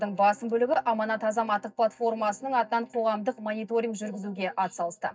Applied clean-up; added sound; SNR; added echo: neural mask model DeepFilterNet 3.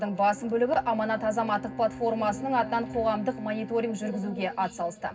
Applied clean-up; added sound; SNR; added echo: none; Bowed string instrument; 14 dB; reverberation time 0.4 s.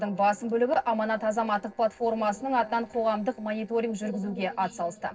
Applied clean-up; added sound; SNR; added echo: neural separator model SepFormer DNS4.